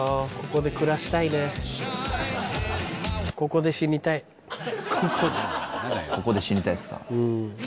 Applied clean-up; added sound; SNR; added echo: none; none; none; none.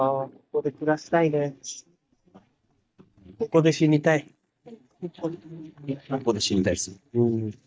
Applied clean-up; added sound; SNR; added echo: neural mask model DeepFilterNet 3.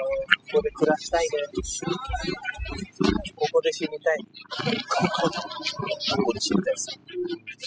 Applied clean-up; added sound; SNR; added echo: classical method spectral subtraction.